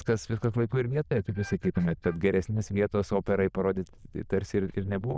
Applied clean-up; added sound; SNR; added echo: neural diffusion model UNIVERSE++.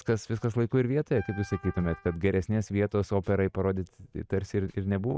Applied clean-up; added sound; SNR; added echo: neural mask model RNNoise.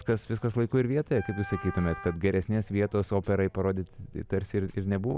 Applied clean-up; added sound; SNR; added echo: none; Wind instrument, woodwind instrument; 14 dB; none.